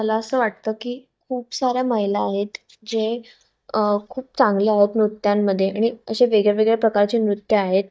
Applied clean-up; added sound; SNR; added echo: neural mask model DeepFilterNet 3.